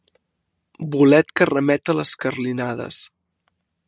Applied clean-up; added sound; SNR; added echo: none; none; none; none.